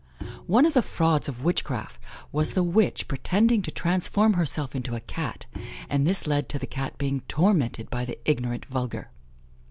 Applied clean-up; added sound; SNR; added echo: none; Bowed string instrument; 16 dB; none.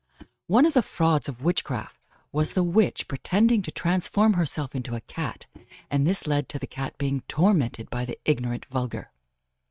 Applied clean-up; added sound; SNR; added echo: neural mask model RNNoise.